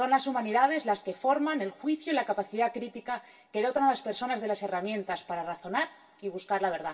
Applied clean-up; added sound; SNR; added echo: none; none; none; reverberation time 0.2 s.